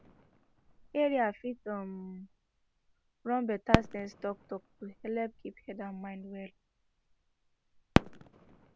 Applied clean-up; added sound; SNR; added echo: none; Fireworks; 0 dB; none.